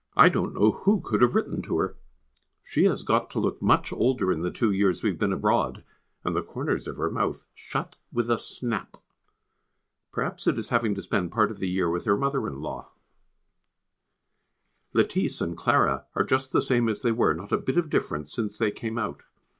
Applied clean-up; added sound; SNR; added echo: none; none; none; none.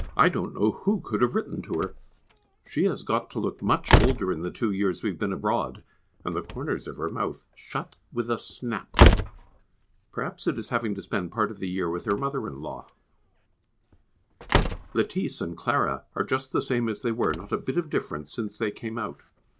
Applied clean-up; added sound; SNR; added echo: none; Slam; 2 dB; none.